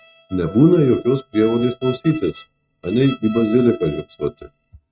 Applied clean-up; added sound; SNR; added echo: neural mask model RNNoise.